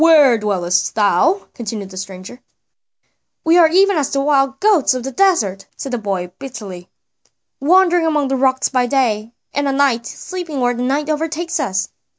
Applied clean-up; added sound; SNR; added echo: none; none; none; none.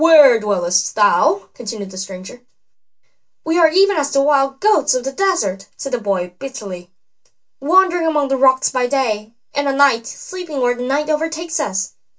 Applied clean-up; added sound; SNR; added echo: none; none; none; reverberation time 0.2 s.